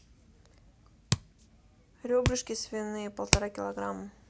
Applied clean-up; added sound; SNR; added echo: none; Hands; 0 dB; none.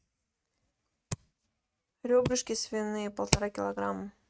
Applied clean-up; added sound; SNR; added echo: neural mask model RNNoise.